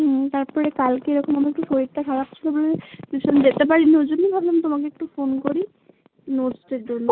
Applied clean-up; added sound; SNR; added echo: none; none; none; none.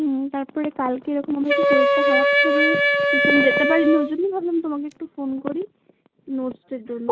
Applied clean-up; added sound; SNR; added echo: none; Wind instrument, woodwind instrument; -4 dB; none.